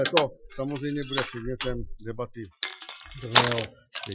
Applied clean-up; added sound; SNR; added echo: classical method Wiener filter.